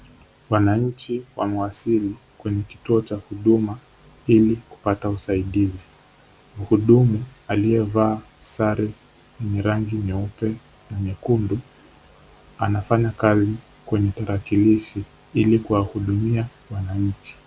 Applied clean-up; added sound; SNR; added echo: none; none; none; none.